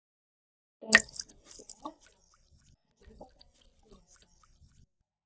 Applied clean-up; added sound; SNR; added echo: neural mask model DeepFilterNet 3.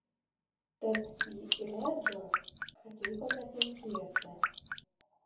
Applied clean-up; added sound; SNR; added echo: none; Drip; -5 dB; reverberation time 0.6 s.